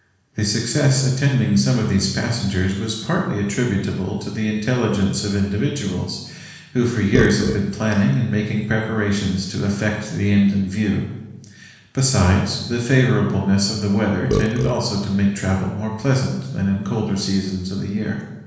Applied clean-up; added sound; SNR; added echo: none; Burping, eructation; 7 dB; reverberation time 1.1 s.